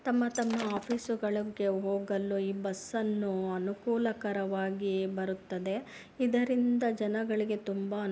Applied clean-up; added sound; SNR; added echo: none; Shatter; 14 dB; none.